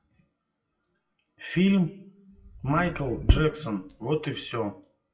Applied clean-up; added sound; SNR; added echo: classical method WPE with log-MMSE.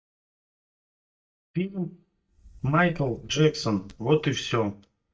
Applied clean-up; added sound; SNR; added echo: neural mask model DeepFilterNet 3.